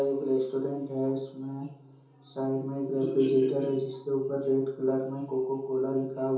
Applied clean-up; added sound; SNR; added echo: none; none; none; reverberation time 0.6 s.